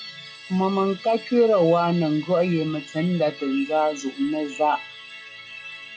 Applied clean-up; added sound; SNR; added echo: classical method log-MMSE.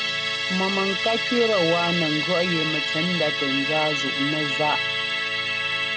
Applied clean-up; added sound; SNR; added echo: none; Musical instrument; -1 dB; none.